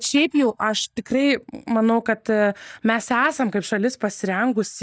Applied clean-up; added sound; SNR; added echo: neural mask model DeepFilterNet 3.